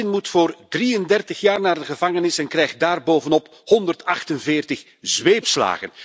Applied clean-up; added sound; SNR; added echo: none; none; none; none.